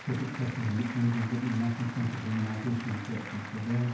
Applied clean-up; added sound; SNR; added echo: none; Applause; 12 dB; reverberation time 0.9 s.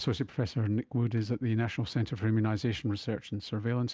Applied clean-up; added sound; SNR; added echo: none; none; none; none.